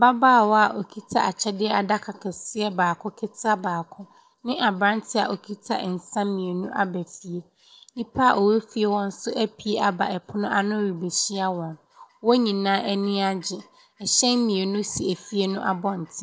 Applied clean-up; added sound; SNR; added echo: none; none; none; none.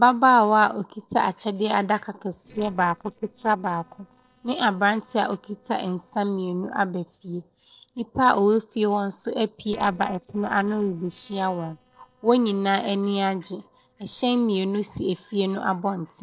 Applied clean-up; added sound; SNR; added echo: neural separator model SepFormer DNS4.